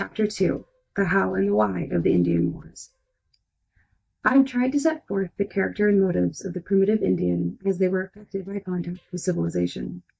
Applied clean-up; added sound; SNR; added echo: neural mask model DeepFilterNet 3.